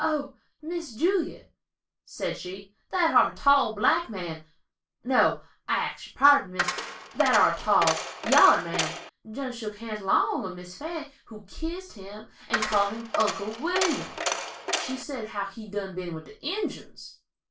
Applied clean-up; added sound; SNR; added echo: none; Coin (dropping); 3 dB; reverberation time 0.2 s.